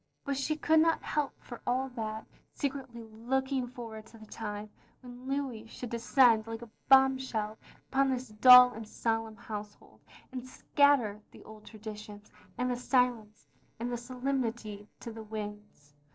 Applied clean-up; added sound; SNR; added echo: neural separator model SepFormer DNS4.